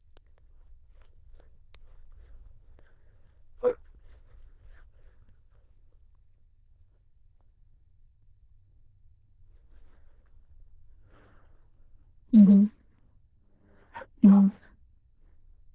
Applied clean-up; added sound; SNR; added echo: neural diffusion model UNIVERSE++.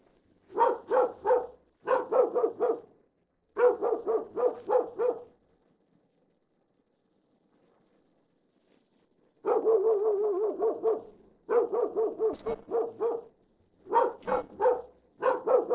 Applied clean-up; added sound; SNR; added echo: neural separator model SepFormer DNS4.